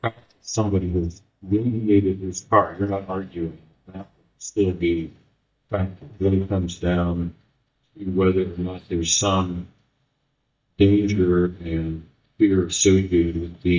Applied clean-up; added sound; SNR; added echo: neural mask model DeepFilterNet 3.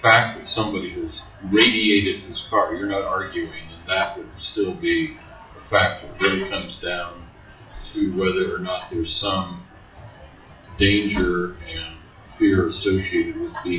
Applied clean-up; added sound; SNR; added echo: classical method WPE with log-MMSE.